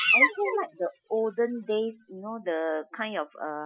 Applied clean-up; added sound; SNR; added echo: classical method Wiener filter.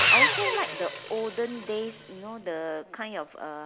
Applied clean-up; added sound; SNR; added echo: none; Sawing; -4 dB; none.